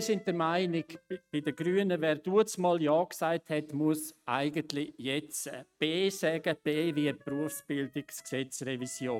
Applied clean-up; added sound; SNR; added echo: neural mask model RNNoise.